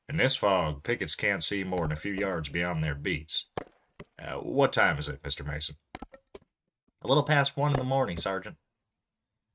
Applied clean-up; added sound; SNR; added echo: neural mask model RNNoise.